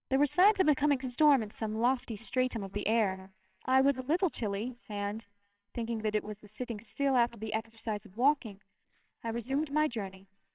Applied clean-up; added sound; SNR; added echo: neural separator model SepFormer WHAMR!.